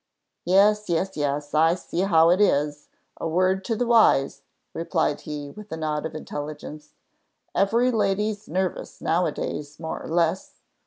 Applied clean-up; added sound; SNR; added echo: none; none; none; none.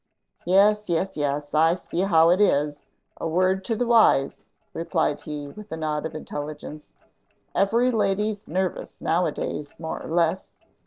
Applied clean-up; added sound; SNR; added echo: neural separator model SepFormer DNS4.